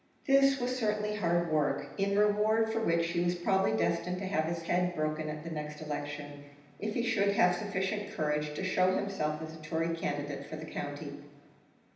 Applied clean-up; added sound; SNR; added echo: none; none; none; reverberation time 0.9 s.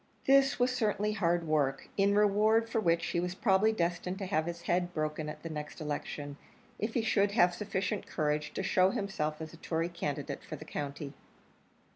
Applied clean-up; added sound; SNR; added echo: none; none; none; none.